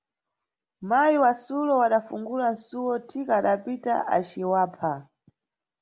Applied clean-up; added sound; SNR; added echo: none; none; none; none.